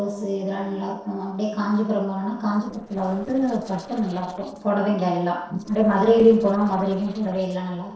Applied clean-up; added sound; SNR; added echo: neural separator model SepFormer DNS4.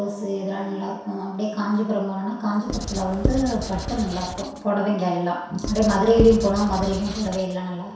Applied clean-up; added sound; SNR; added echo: none; Writing; 6 dB; reverberation time 0.7 s.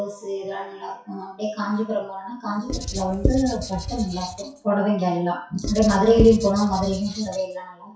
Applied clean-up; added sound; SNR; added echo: classical method WPE with log-MMSE.